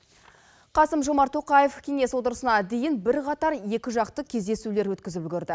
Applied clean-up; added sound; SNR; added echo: none; none; none; none.